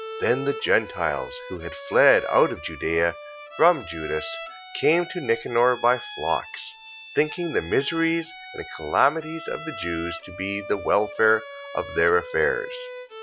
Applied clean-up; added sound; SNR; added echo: none; Bowed string instrument; 13 dB; none.